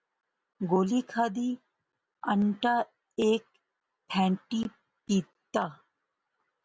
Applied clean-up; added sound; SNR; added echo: none; none; none; none.